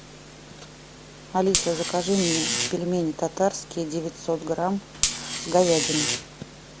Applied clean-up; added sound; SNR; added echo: none; Buzz; 1 dB; none.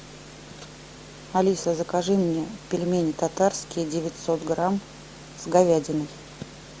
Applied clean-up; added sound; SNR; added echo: none; none; none; none.